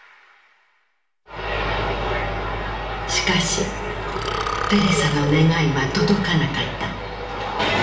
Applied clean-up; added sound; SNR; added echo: none; Burping, eructation; 7 dB; reverberation time 0.9 s.